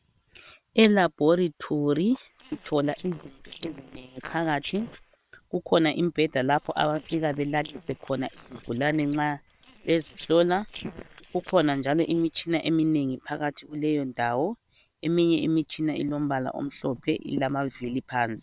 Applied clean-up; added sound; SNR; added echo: neural separator model SepFormer WHAM!.